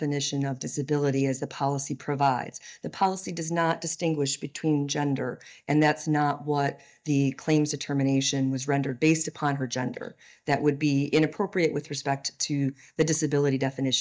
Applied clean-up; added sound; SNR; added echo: neural mask model DeepFilterNet 3.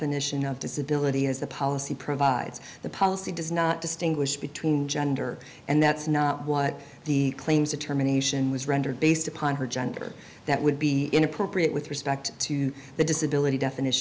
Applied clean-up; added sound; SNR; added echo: none; none; none; none.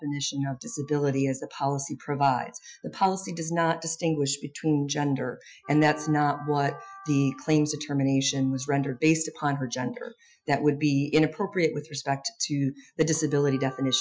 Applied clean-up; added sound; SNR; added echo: classical method Wiener filter.